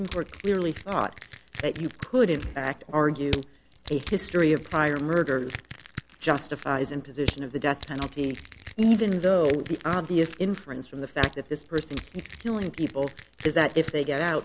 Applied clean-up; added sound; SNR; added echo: none; Crushing; 12 dB; none.